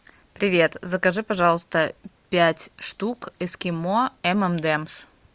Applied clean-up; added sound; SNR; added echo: none; none; none; none.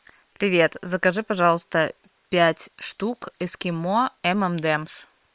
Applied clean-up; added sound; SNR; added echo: neural separator model SepFormer WHAM!.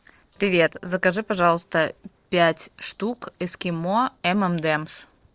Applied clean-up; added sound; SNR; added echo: neural separator model SepFormer DNS4.